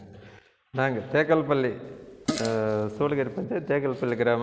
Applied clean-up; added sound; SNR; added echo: none; Fart; 9 dB; none.